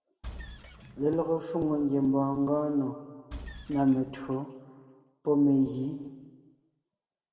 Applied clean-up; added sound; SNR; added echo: none; Engine; 14 dB; reverberation time 1.5 s.